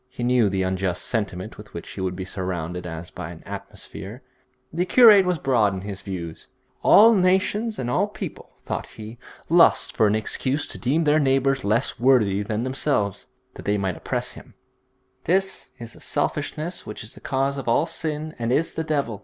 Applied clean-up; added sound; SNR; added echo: none; none; none; none.